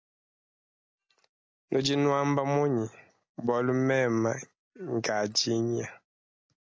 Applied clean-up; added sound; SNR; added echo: none; none; none; none.